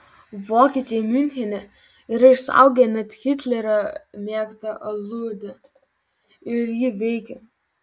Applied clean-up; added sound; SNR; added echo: none; none; none; none.